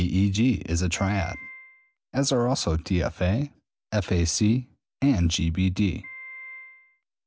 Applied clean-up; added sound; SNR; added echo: none; Piano; 17 dB; none.